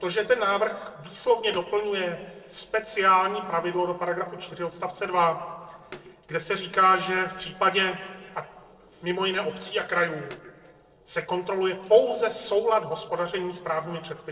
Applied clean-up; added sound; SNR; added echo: neural separator model SepFormer DNS4.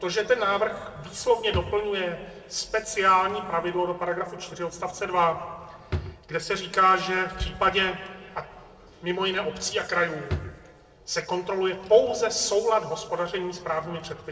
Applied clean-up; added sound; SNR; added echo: none; Drawer open or close; 16 dB; reverberation time 1.1 s.